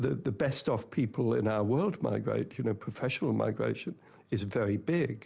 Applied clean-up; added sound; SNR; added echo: none; none; none; none.